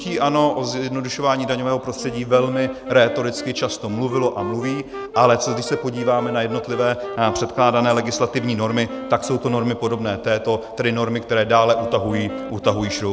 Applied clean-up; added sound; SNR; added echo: none; Wind instrument, woodwind instrument; 12 dB; none.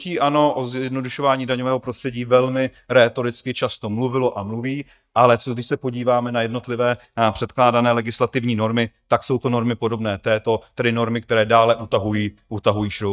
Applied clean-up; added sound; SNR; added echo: neural mask model DeepFilterNet 3.